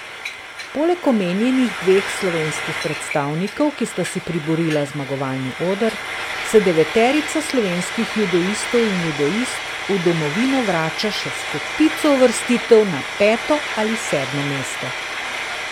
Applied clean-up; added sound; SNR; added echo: none; Frying (food); 7 dB; none.